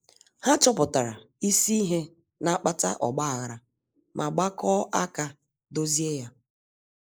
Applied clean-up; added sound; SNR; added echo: neural mask model Resemble Enhance denoiser.